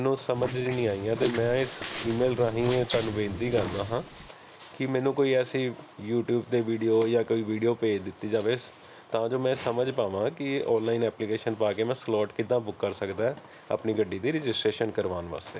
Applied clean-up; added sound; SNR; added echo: neural mask model Resemble Enhance denoiser.